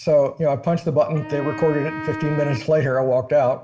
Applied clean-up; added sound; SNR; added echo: none; Wind instrument, woodwind instrument; 13 dB; reverberation time 0.9 s.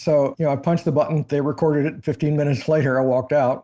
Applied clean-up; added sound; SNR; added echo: none; none; none; none.